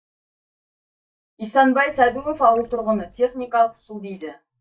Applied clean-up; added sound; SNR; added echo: neural mask model DeepFilterNet 3.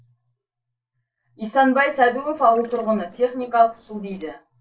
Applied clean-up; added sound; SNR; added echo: neural separator model SepFormer DNS4.